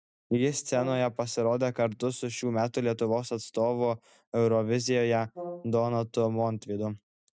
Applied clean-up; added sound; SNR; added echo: neural mask model RNNoise.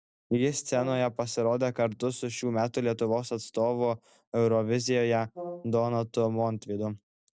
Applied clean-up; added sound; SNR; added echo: neural separator model SepFormer DNS4.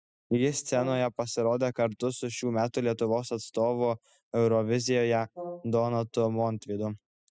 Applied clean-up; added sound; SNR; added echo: classical method spectral subtraction.